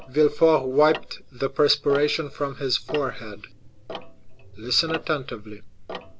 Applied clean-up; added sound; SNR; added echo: none; Tick-tock; 13 dB; none.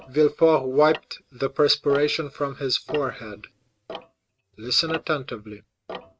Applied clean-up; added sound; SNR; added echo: neural mask model RNNoise.